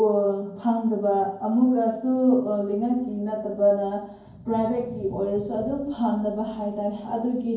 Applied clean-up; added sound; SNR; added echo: none; none; none; reverberation time 0.9 s.